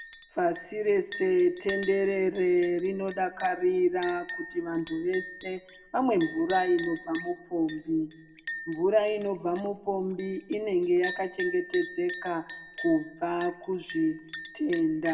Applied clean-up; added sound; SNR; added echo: none; Chink, clink; 4 dB; reverberation time 0.6 s.